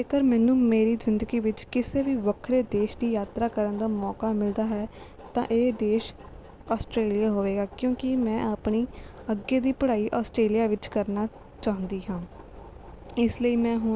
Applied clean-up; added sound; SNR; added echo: none; none; none; none.